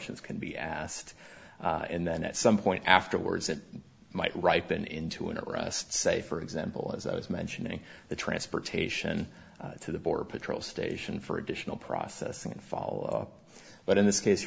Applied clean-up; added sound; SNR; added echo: none; none; none; none.